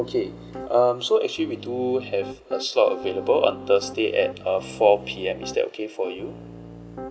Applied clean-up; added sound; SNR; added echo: none; Piano; 14 dB; none.